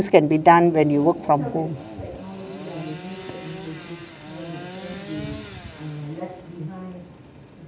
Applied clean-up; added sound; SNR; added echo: none; Sawing / Engine; 17 dB; none.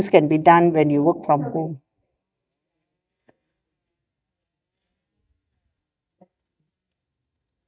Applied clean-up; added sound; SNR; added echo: neural mask model DeepFilterNet 3.